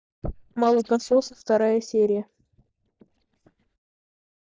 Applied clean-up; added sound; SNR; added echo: neural mask model DeepFilterNet 3.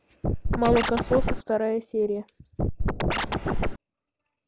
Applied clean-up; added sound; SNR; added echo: none; Scratching (performance technique); -3 dB; none.